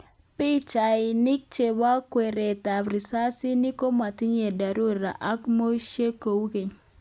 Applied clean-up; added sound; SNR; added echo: none; none; none; none.